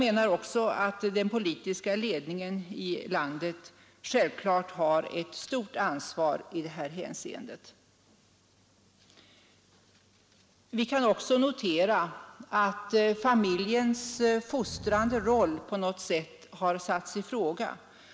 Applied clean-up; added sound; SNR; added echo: none; Breathing; 18 dB; none.